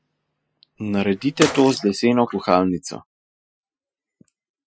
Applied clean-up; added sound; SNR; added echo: classical method Wiener filter.